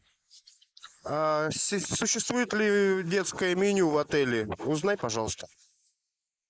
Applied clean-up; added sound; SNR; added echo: neural mask model Resemble Enhance denoiser.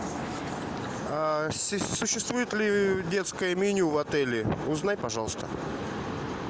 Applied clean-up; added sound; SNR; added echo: none; Splash, splatter; 19 dB; none.